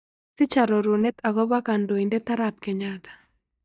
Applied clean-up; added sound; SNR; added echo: neural mask model DeepFilterNet 3.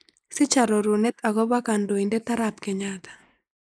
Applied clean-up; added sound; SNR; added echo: neural mask model Resemble Enhance denoiser.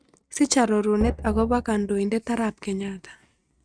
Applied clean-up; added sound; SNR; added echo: neural mask model RNNoise.